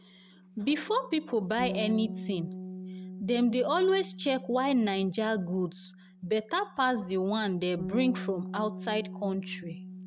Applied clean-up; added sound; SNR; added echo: none; Bass guitar; 11 dB; none.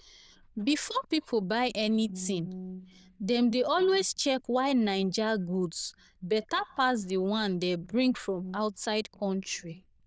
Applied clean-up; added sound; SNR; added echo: neural diffusion model UNIVERSE++.